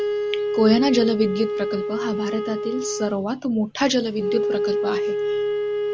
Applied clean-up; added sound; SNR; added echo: none; Wind instrument, woodwind instrument; 1 dB; none.